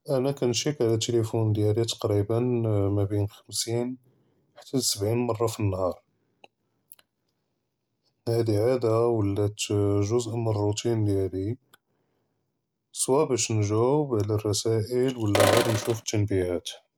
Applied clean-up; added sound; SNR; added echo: none; Sink (filling or washing); 0 dB; none.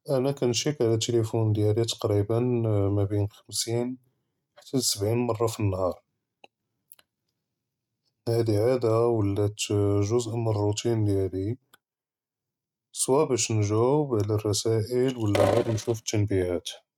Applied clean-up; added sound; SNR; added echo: neural mask model RNNoise.